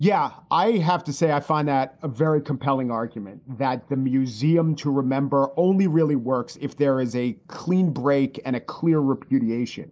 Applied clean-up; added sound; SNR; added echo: neural mask model Resemble Enhance denoiser.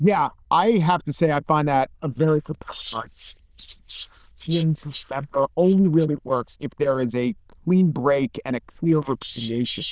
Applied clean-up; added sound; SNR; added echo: neural diffusion model UNIVERSE++.